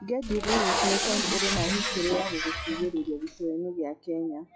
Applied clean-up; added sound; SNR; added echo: classical method log-MMSE.